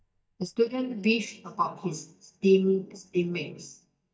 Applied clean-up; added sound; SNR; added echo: neural mask model DeepFilterNet 3.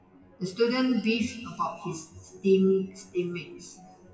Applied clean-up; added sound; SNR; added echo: classical method WPE with log-MMSE.